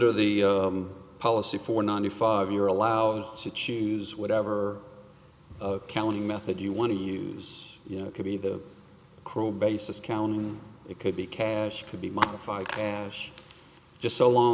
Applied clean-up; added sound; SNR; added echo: none; none; none; none.